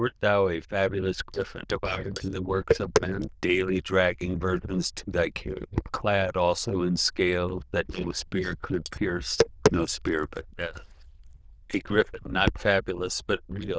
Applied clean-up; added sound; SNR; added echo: neural diffusion model UNIVERSE++.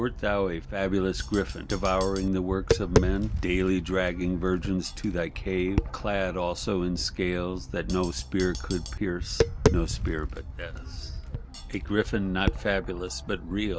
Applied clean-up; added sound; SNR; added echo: none; Tap; 3 dB; none.